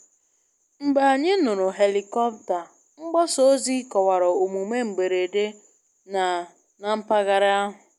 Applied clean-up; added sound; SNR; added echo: none; none; none; none.